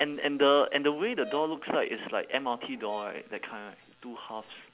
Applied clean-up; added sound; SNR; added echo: none; Brass instrument; 17 dB; none.